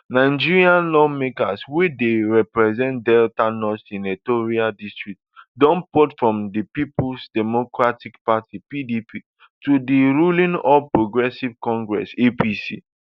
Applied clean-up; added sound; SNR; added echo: none; none; none; none.